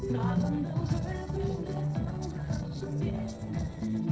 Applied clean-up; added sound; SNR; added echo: neural separator model SepFormer DNS4.